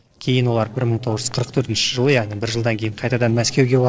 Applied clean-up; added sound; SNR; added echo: neural separator model SepFormer DNS4.